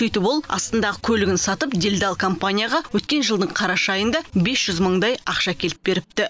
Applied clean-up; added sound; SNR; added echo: none; none; none; none.